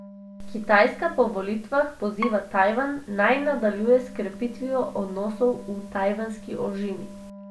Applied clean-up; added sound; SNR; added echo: none; Wind instrument, woodwind instrument + Bowed string instrument; 16 dB; none.